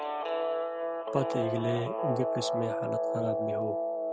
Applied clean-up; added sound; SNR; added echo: none; Guitar; -4 dB; none.